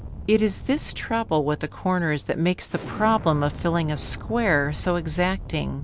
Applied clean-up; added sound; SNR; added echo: none; Explosion; 12 dB; none.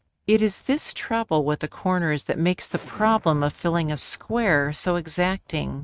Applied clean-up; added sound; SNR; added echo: neural mask model RNNoise.